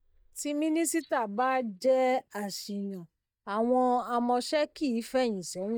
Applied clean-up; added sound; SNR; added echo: neural mask model DeepFilterNet 3.